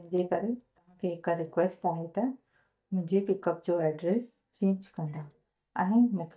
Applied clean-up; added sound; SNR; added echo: neural mask model DeepFilterNet 3.